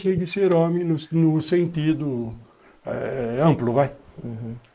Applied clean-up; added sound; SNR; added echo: neural mask model Resemble Enhance denoiser.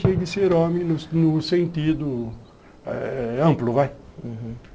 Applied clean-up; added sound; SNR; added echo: none; Fireworks; 12 dB; none.